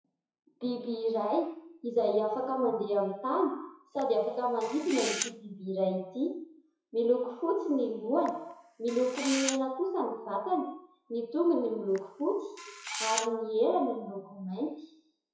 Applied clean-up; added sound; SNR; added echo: classical method WPE with log-MMSE.